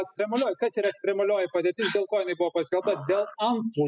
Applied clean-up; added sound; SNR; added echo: classical method spectral subtraction.